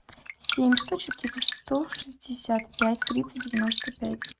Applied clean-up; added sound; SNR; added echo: neural mask model RNNoise.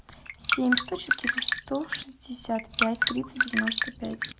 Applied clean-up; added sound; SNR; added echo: none; Drip; -3 dB; none.